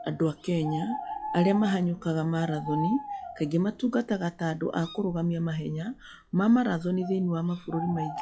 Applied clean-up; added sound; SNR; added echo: classical method log-MMSE.